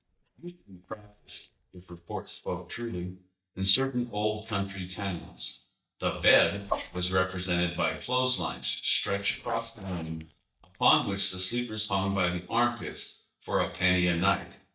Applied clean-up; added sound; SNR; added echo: neural mask model DeepFilterNet 3.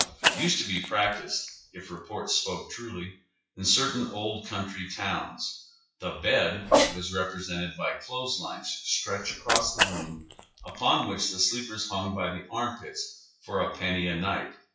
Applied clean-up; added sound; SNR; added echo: classical method WPE with log-MMSE.